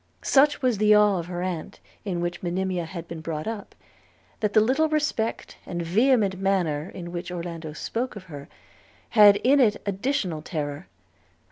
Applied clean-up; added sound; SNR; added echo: none; none; none; none.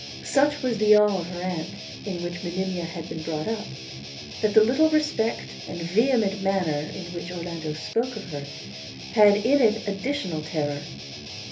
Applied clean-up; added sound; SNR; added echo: none; Guitar; 12 dB; reverberation time 0.3 s.